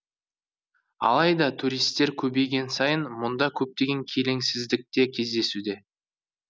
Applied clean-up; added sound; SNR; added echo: none; none; none; none.